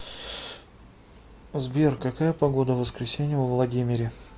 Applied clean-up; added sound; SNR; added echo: none; none; none; none.